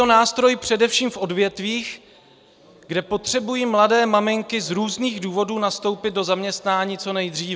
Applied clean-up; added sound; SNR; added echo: none; none; none; none.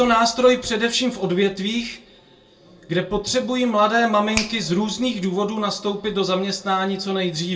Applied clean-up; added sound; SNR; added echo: none; Finger snapping; 19 dB; reverberation time 0.2 s.